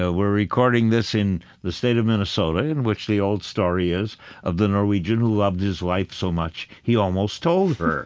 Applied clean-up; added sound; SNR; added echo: none; none; none; none.